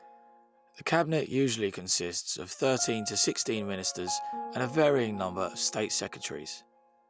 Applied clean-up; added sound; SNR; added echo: none; Piano; 14 dB; none.